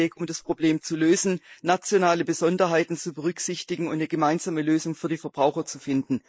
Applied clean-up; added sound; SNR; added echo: neural mask model Resemble Enhance denoiser.